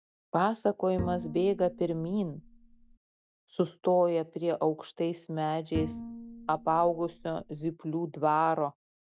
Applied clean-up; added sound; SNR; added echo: none; Bowed string instrument; 11 dB; none.